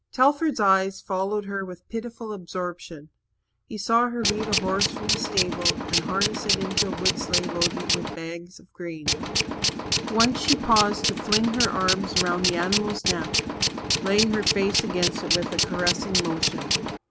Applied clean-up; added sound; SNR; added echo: none; Tools; -2 dB; none.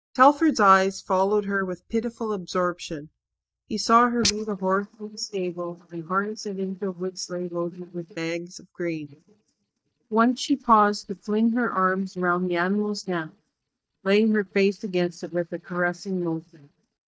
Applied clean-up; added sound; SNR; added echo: neural mask model DeepFilterNet 3.